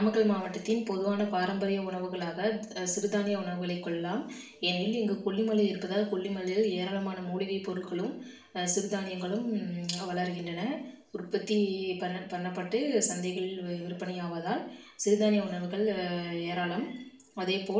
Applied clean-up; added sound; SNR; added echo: none; none; none; reverberation time 0.5 s.